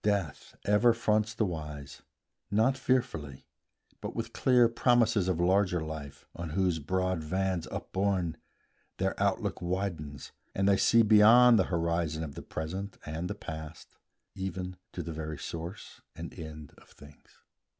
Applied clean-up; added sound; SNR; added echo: none; none; none; none.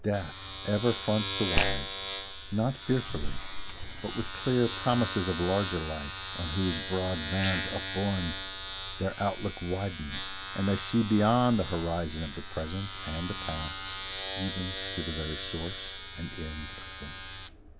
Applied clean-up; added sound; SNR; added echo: none; Domestic sounds, home sounds; 1 dB; none.